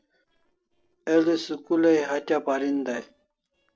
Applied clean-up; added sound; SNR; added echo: neural separator model SepFormer DNS4.